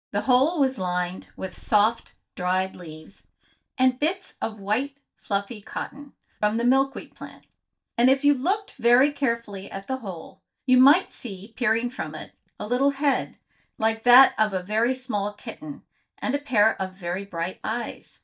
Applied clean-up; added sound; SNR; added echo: neural mask model DeepFilterNet 3.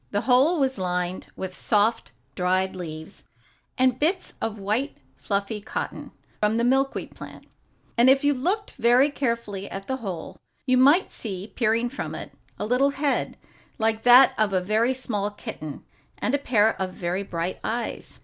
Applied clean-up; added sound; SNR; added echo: none; none; none; none.